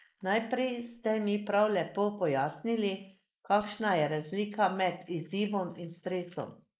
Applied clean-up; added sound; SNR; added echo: neural mask model Resemble Enhance denoiser.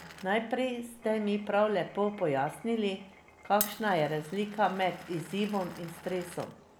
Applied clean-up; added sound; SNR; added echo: none; Glass; 15 dB; none.